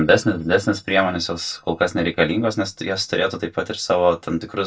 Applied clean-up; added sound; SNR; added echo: neural mask model DeepFilterNet 3.